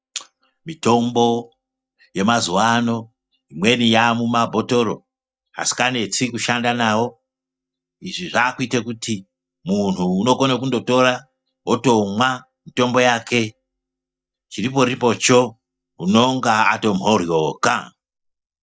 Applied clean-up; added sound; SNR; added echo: neural mask model DeepFilterNet 3.